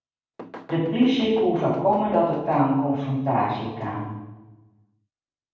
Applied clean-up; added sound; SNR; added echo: none; Knock / Wood; 16 dB; reverberation time 1.2 s.